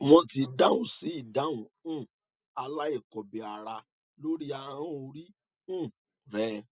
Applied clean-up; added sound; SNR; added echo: none; none; none; none.